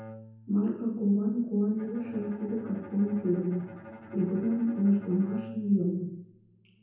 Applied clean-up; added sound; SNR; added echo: none; Bowed string instrument; 18 dB; reverberation time 0.9 s.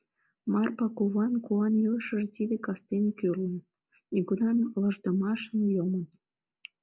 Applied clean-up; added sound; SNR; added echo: none; none; none; none.